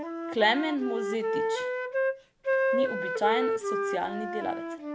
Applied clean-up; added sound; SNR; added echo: none; Wind instrument, woodwind instrument; -2 dB; none.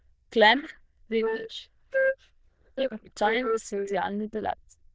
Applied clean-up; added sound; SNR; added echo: neural diffusion model UNIVERSE++.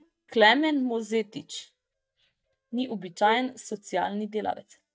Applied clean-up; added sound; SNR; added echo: neural mask model DeepFilterNet 3.